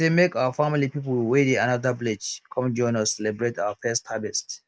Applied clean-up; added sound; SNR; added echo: none; none; none; none.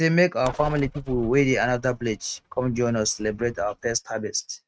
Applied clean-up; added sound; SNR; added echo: neural mask model RNNoise.